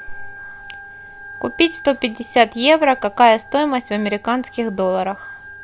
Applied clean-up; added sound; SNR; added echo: none; Organ; 18 dB; none.